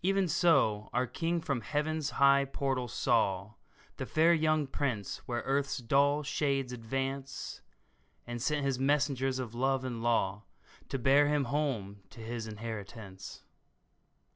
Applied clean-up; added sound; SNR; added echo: none; none; none; none.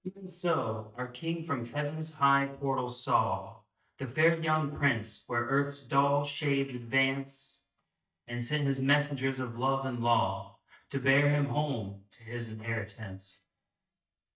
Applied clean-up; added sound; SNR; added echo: neural mask model DeepFilterNet 3.